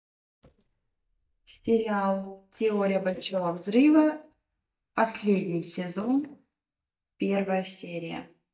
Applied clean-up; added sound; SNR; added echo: neural mask model DeepFilterNet 3.